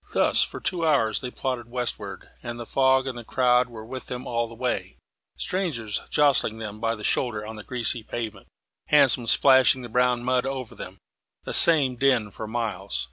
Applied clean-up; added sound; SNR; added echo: none; none; none; none.